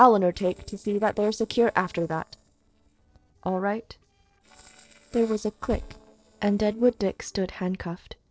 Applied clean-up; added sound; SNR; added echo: neural separator model SepFormer DNS4.